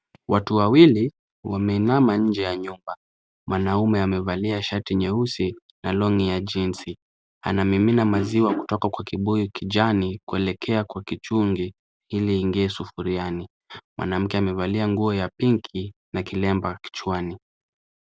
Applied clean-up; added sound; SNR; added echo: none; none; none; none.